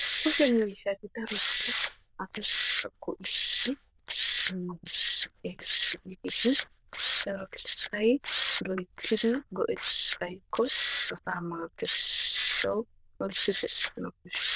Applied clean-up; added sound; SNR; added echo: neural diffusion model UNIVERSE++.